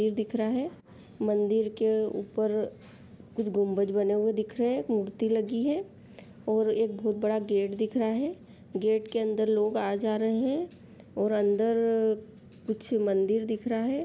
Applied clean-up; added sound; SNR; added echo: none; none; none; none.